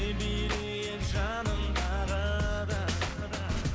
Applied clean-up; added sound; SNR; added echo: none; none; none; none.